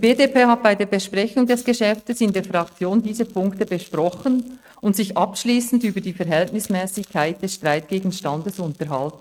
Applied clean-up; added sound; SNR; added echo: neural mask model RNNoise.